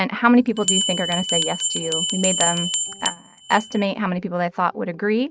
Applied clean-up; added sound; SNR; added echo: neural mask model RNNoise.